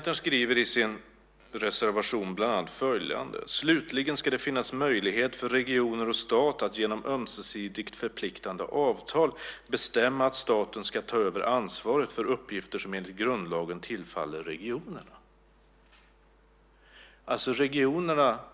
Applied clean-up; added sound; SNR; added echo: none; none; none; none.